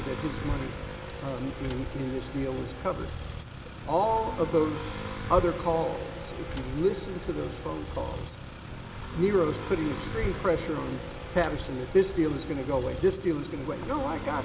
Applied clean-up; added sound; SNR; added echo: none; Motorcycle / Accelerating, revving, vroom; 7 dB; none.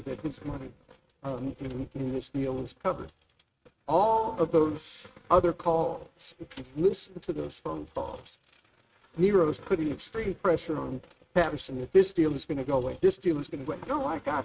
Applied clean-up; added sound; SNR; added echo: neural mask model RNNoise.